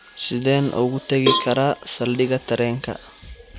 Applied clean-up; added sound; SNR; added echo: none; Cowbell; 5 dB; none.